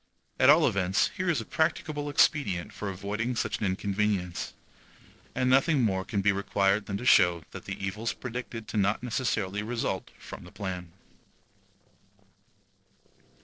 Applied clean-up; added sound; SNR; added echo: neural separator model SepFormer DNS4.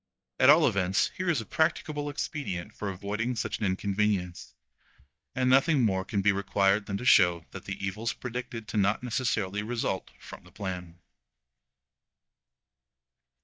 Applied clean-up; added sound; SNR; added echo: neural mask model DeepFilterNet 3.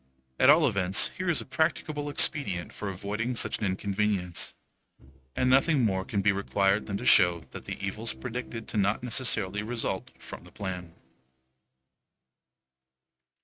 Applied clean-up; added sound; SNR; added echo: neural mask model RNNoise.